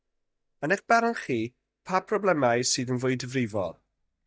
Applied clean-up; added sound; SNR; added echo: neural mask model DeepFilterNet 3.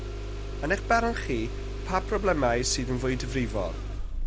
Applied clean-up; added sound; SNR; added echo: none; Engine starting; 3 dB; none.